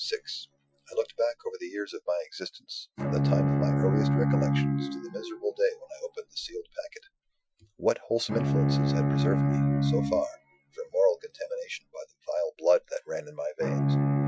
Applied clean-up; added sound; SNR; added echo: classical method Wiener filter.